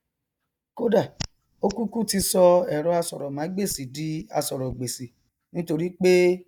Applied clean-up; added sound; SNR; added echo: neural mask model DeepFilterNet 3.